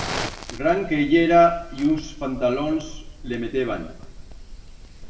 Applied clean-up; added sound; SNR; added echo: none; Fire; 12 dB; reverberation time 0.7 s.